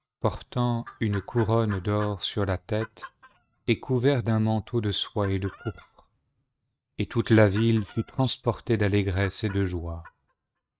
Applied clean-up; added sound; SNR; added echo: neural mask model RNNoise.